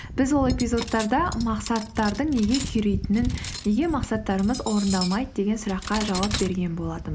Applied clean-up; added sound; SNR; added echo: none; Cutlery, silverware; 8 dB; none.